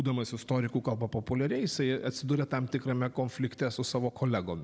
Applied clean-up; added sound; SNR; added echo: none; none; none; none.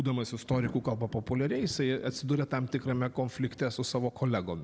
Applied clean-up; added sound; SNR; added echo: none; Thunder; 18 dB; none.